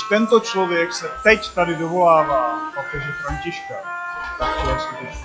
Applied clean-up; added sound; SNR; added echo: classical method log-MMSE.